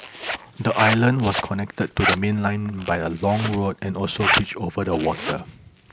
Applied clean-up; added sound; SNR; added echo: none; Zipper (clothing); 4 dB; none.